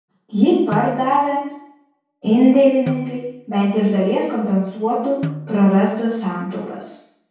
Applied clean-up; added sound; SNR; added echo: none; Snare drum; 15 dB; reverberation time 0.6 s.